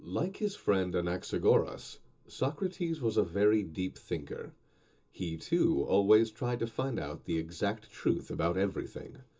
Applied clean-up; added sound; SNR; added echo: none; none; none; reverberation time 0.2 s.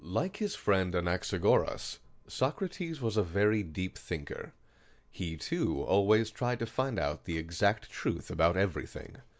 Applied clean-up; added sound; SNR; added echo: none; none; none; none.